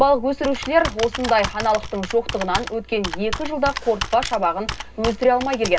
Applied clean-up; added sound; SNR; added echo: none; Computer keyboard; 9 dB; reverberation time 0.2 s.